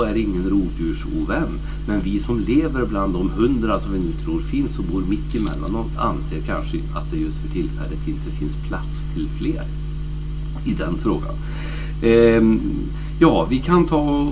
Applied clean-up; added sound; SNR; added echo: none; Coin (dropping); 18 dB; reverberation time 0.2 s.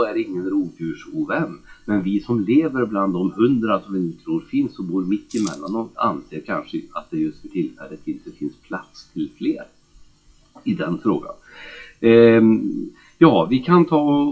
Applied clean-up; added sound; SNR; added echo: classical method WPE with log-MMSE.